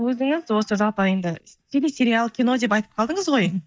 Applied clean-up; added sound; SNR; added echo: neural mask model DeepFilterNet 3.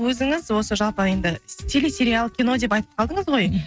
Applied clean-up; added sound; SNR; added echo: neural mask model RNNoise.